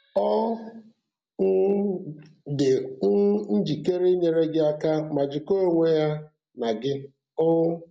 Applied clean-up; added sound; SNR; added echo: none; none; none; none.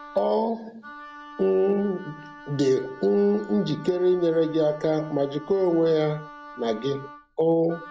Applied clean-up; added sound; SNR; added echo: none; Wind instrument, woodwind instrument; 19 dB; none.